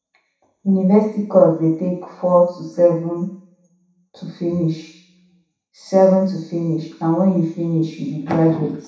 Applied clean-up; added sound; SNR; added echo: none; none; none; reverberation time 0.7 s.